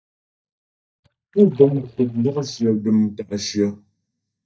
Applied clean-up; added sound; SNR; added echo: neural mask model DeepFilterNet 3.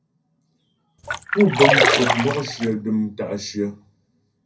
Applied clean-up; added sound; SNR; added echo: none; Splash, splatter; -3 dB; reverberation time 0.3 s.